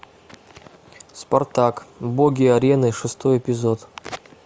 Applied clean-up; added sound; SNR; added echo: none; none; none; none.